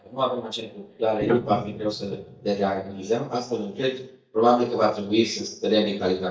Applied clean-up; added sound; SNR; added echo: neural mask model DeepFilterNet 3.